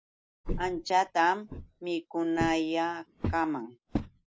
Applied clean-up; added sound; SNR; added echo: none; Walk, footsteps; 7 dB; none.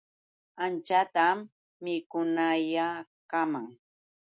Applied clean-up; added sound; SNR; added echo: none; none; none; none.